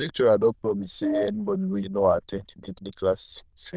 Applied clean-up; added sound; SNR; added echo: neural diffusion model UNIVERSE++.